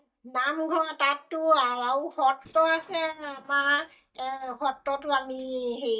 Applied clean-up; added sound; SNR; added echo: neural mask model DeepFilterNet 3.